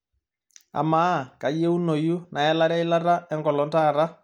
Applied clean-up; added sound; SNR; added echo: none; none; none; none.